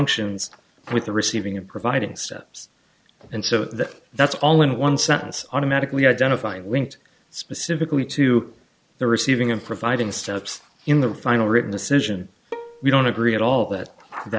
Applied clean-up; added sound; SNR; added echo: none; Bowed string instrument; 17 dB; none.